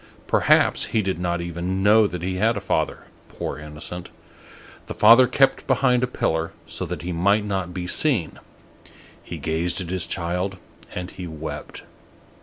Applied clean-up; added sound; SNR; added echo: none; none; none; none.